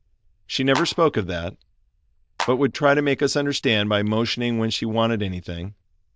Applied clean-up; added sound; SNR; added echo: neural diffusion model UNIVERSE++.